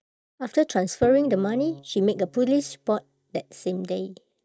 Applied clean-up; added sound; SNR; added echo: neural mask model DeepFilterNet 3.